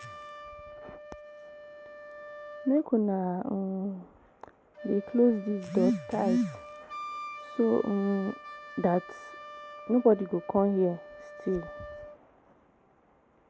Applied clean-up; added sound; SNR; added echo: none; Wind instrument, woodwind instrument; 15 dB; none.